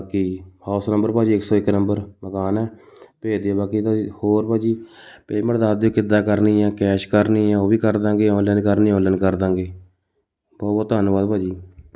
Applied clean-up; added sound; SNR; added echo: none; none; none; none.